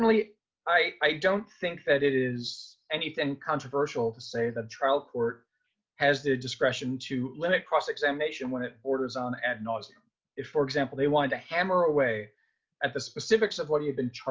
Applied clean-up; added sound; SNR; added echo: none; none; none; none.